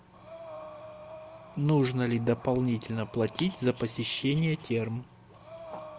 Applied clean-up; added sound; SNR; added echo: none; Breathing + Dog; 16 dB; none.